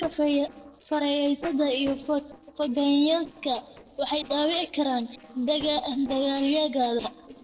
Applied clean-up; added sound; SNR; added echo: neural separator model SepFormer DNS4.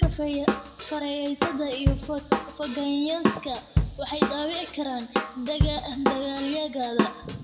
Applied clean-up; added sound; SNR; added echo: none; Drum / Drum kit; -2 dB; reverberation time 1.0 s.